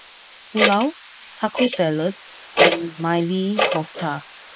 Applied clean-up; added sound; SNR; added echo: neural mask model Resemble Enhance denoiser.